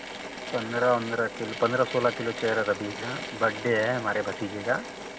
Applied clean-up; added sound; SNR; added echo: none; Drill / Mechanisms; 9 dB; none.